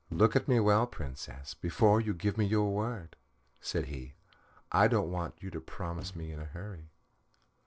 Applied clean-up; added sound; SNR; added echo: neural separator model SepFormer DNS4.